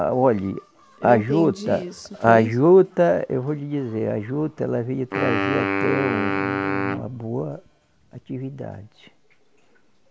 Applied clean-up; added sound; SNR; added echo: none; Wind instrument, woodwind instrument; 4 dB; none.